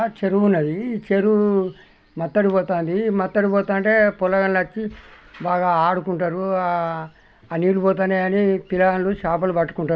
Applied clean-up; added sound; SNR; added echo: none; none; none; none.